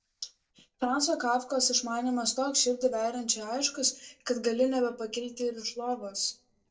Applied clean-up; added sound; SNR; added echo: neural separator model SepFormer DNS4.